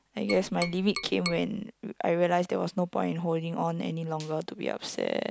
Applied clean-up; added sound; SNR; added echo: none; Tap; 9 dB; none.